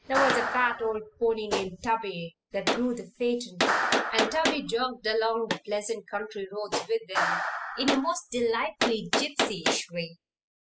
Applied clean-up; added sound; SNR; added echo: classical method spectral subtraction.